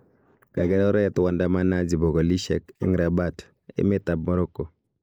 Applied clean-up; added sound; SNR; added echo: neural mask model Resemble Enhance denoiser.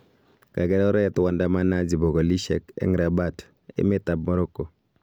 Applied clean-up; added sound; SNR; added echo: none; none; none; none.